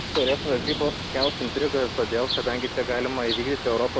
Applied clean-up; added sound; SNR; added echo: none; Bird; 5 dB; none.